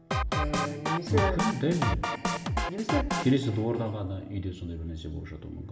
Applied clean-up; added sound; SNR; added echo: none; Drum kit; 0 dB; reverberation time 1.5 s.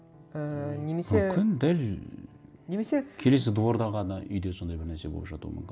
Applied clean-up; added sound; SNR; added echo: none; none; none; none.